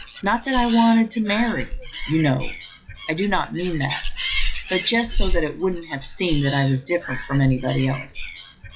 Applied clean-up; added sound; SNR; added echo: classical method log-MMSE.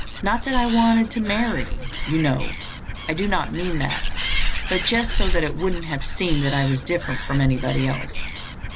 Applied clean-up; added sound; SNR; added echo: none; Animal; 1 dB; none.